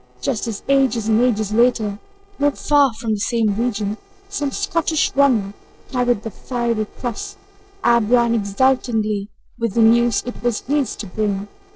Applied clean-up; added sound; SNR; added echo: neural separator model SepFormer DNS4.